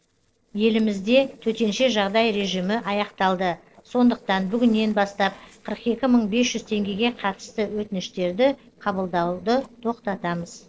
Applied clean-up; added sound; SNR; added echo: neural separator model SepFormer DNS4.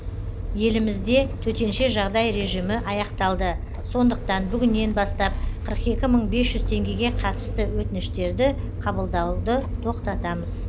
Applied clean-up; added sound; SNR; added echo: none; Vehicle + Engine starting / Motor vehicle (road); 3 dB; none.